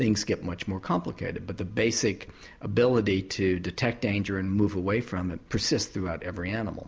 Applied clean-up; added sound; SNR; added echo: none; none; none; none.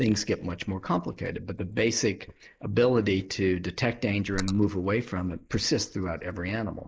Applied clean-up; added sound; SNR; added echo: neural mask model Resemble Enhance denoiser.